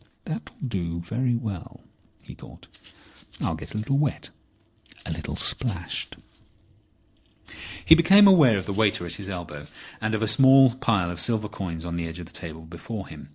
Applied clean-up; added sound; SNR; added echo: neural separator model SepFormer DNS4.